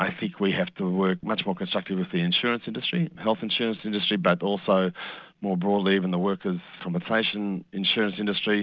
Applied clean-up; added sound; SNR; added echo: none; none; none; none.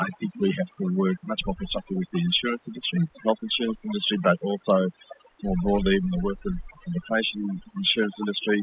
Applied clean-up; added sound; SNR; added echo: classical method spectral subtraction.